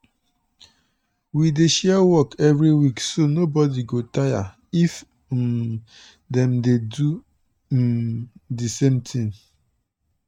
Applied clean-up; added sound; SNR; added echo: neural mask model RNNoise.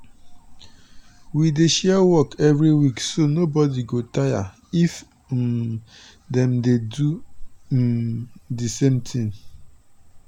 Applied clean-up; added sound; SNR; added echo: none; Cricket / Frog; 19 dB; none.